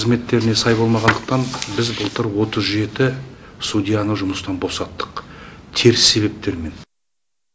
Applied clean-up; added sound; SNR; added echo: none; none; none; none.